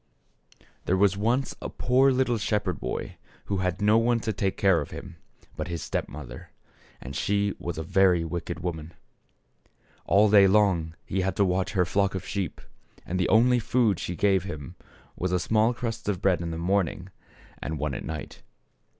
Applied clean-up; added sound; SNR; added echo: none; none; none; none.